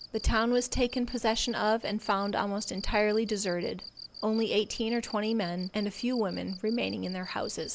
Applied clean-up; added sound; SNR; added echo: none; Cricket; 17 dB; none.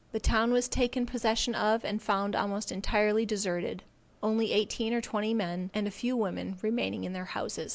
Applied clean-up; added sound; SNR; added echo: none; none; none; none.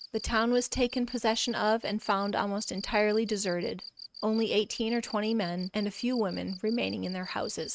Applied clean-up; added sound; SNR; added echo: neural mask model RNNoise.